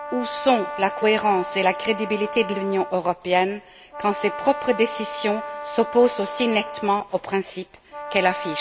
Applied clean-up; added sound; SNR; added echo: none; Brass instrument; 10 dB; none.